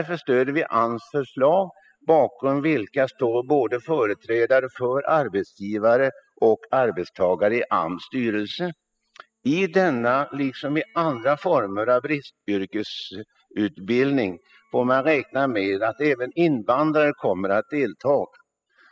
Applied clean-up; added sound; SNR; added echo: classical method spectral subtraction.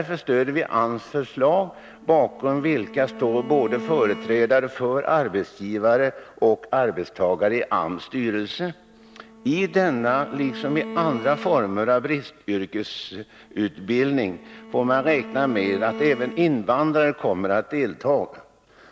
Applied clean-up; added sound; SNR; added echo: none; Bowed string instrument; 15 dB; none.